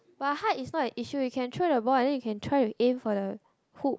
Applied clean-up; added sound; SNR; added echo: none; none; none; none.